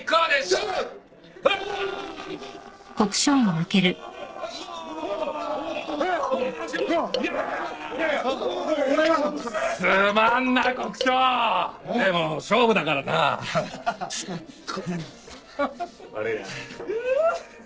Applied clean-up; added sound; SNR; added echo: neural separator model SepFormer DNS4.